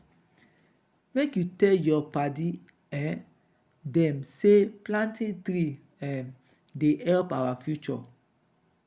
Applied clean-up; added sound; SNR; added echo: none; none; none; none.